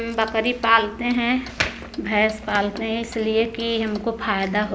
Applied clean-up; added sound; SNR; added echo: none; Bass guitar + Clock; 18 dB; none.